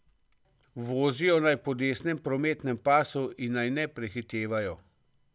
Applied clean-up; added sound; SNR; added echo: none; none; none; none.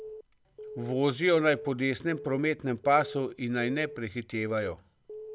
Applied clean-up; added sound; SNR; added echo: none; Alarm / Keyboard (musical); 15 dB; none.